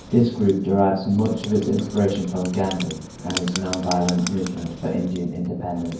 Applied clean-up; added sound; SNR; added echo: none; Writing; 14 dB; reverberation time 0.9 s.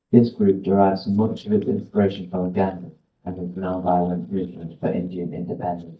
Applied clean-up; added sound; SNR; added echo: neural mask model DeepFilterNet 3.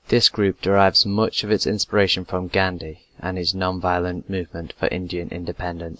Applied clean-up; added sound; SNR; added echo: none; none; none; none.